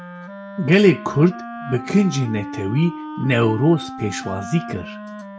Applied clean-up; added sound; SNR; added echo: none; Wind instrument, woodwind instrument; 12 dB; none.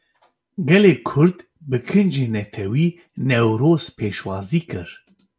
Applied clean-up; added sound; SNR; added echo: none; none; none; none.